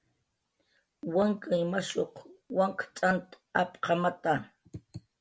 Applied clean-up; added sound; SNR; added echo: none; none; none; none.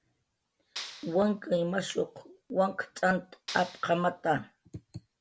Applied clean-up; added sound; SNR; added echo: none; Clapping; 14 dB; none.